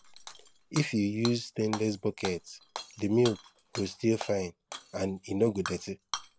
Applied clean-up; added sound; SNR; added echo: none; Shatter / Hammer; 12 dB; none.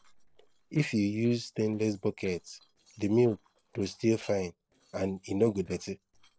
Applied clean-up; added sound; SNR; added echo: neural separator model SepFormer DNS4.